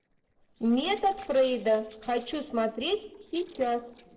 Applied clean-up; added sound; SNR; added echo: neural separator model SepFormer DNS4.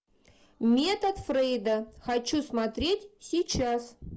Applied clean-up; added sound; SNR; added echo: none; none; none; none.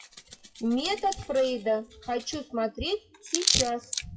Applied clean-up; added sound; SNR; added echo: classical method WPE with log-MMSE.